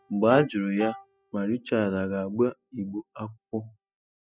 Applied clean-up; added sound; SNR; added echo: classical method spectral subtraction.